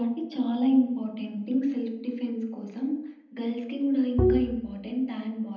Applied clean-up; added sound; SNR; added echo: none; Bowed string instrument; 0 dB; reverberation time 0.9 s.